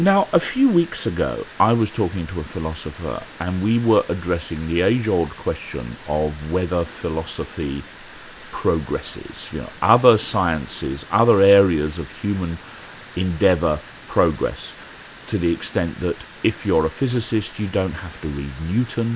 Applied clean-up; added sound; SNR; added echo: none; Water; 19 dB; none.